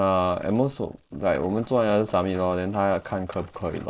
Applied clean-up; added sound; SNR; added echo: neural mask model Resemble Enhance denoiser.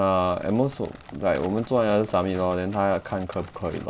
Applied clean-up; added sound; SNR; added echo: none; Crackle; 19 dB; none.